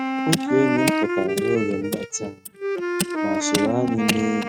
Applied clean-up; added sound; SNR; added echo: neural mask model RNNoise.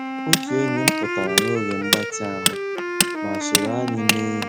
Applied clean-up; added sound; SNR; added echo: none; Wind instrument, woodwind instrument + Tools; -4 dB; none.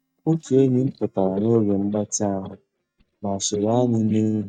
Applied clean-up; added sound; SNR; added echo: neural mask model DeepFilterNet 3.